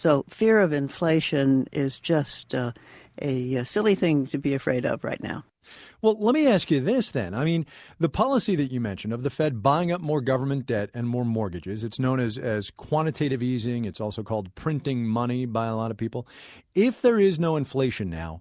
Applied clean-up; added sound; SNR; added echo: none; none; none; none.